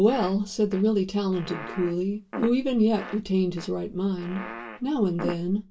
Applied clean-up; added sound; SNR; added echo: none; Fart; 14 dB; reverberation time 0.2 s.